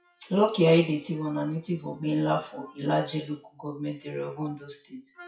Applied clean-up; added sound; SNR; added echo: classical method WPE with log-MMSE.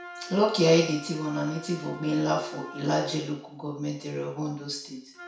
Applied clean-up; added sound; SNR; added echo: none; Wind instrument, woodwind instrument; 16 dB; reverberation time 0.6 s.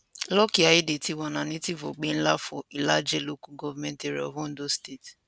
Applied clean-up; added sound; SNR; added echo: none; none; none; none.